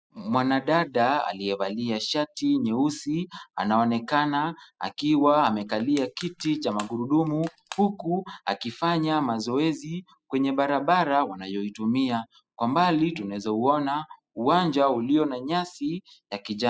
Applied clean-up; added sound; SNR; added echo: classical method spectral subtraction.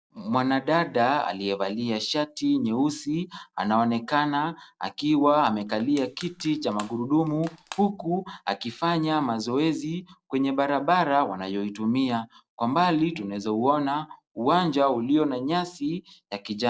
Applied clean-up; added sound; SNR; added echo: neural separator model SepFormer DNS4.